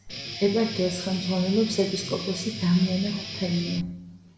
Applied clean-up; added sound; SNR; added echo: none; Guitar; 9 dB; reverberation time 0.9 s.